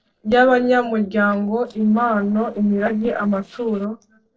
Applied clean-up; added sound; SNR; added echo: neural separator model SepFormer DNS4.